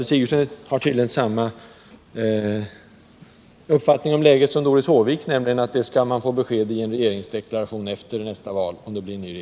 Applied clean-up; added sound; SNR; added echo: none; none; none; none.